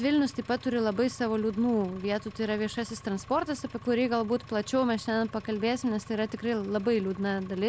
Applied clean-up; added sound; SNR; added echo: none; Engine; 19 dB; none.